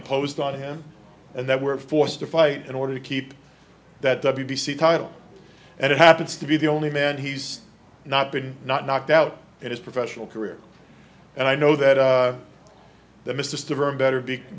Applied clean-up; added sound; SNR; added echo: none; none; none; none.